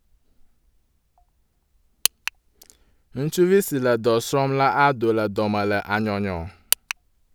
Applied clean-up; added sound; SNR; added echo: none; none; none; none.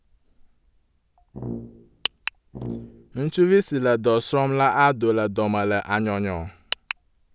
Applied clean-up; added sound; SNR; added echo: none; Brass instrument; 13 dB; none.